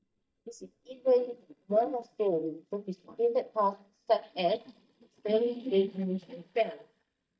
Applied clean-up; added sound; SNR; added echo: neural mask model DeepFilterNet 3.